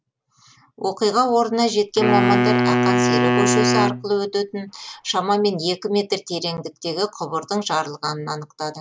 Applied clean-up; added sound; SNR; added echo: none; Wind instrument, woodwind instrument; -3 dB; none.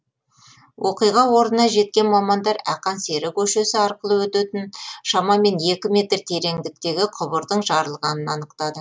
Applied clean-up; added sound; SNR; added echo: none; none; none; none.